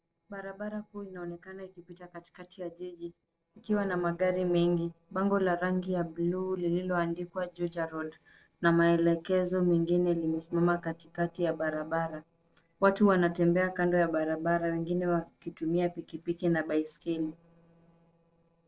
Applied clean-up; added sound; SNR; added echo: neural separator model SepFormer DNS4.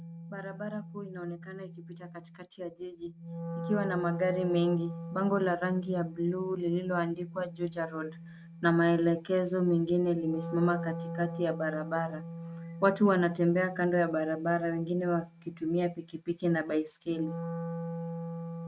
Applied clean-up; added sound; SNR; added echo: neural mask model RNNoise.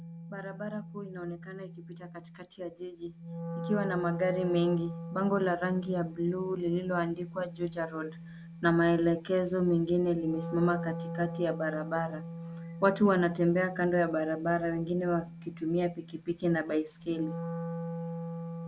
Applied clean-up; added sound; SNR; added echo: none; Wind instrument, woodwind instrument; 10 dB; none.